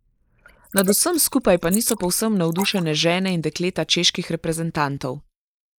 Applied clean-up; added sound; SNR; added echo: neural mask model Resemble Enhance denoiser.